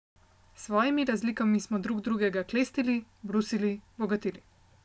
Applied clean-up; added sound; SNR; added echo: none; none; none; none.